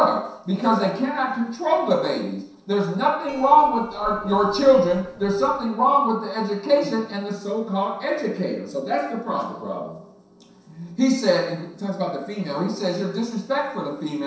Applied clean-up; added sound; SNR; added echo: neural separator model SepFormer DNS4.